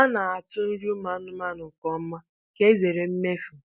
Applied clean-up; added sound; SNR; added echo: none; none; none; none.